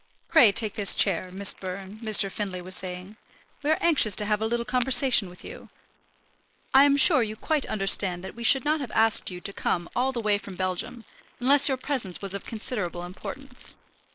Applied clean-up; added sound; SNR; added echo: neural mask model Resemble Enhance denoiser.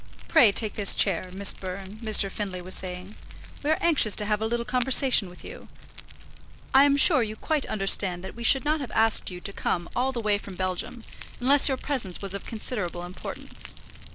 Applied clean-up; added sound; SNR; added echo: none; Fire; 11 dB; none.